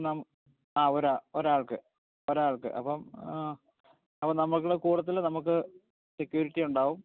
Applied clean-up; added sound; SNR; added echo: none; none; none; none.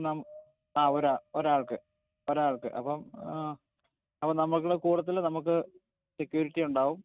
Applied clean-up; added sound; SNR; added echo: neural mask model RNNoise.